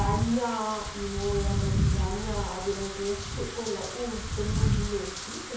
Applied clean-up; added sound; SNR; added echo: none; Wind / Rain; -2 dB; reverberation time 0.7 s.